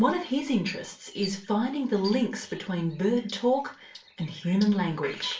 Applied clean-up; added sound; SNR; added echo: none; none; none; reverberation time 0.3 s.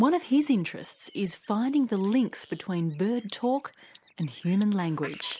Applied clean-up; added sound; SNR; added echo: none; none; none; none.